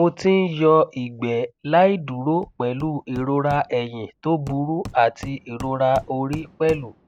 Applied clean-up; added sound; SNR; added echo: none; Hammer; 20 dB; none.